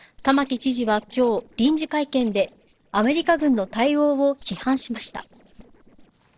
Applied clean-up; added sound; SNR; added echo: neural separator model SepFormer DNS4.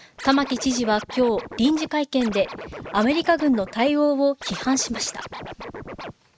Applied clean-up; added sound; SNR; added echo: neural mask model RNNoise.